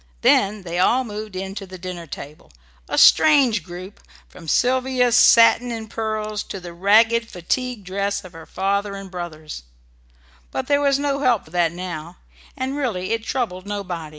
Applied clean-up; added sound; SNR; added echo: none; none; none; none.